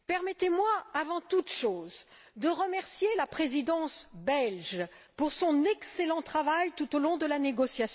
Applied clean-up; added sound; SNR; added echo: none; none; none; none.